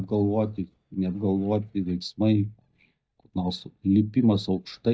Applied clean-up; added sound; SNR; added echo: neural mask model DeepFilterNet 3.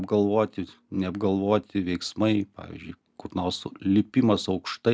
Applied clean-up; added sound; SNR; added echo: none; none; none; none.